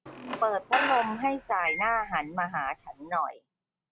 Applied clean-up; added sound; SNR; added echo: none; Squeak / Screech; 5 dB; none.